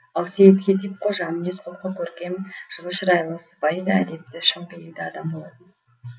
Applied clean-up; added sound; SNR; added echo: none; none; none; none.